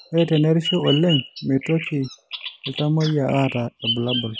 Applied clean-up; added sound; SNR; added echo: none; Bird vocalization, bird call, bird song; 10 dB; none.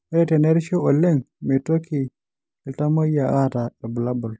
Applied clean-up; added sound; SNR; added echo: none; none; none; none.